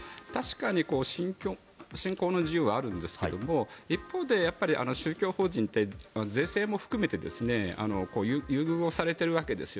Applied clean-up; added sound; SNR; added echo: none; none; none; none.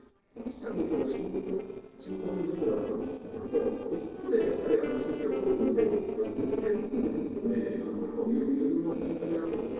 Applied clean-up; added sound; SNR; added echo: neural separator model SepFormer DNS4.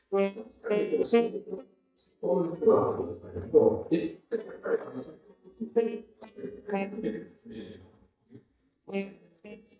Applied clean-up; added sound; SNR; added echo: neural mask model DeepFilterNet 3.